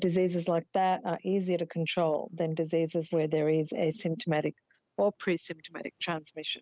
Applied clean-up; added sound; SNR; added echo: none; none; none; none.